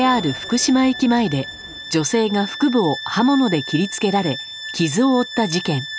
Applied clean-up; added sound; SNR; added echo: none; Bowed string instrument; 12 dB; none.